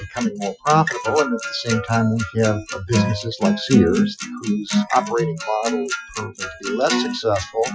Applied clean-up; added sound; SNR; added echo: classical method Wiener filter.